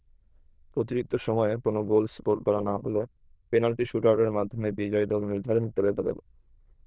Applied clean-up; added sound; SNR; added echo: neural diffusion model UNIVERSE++.